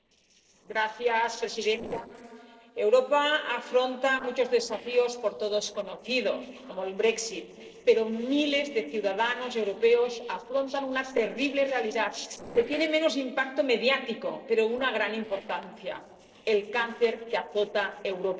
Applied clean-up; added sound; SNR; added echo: neural separator model SepFormer DNS4.